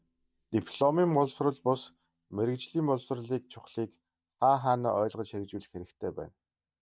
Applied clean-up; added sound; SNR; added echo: neural mask model DeepFilterNet 3.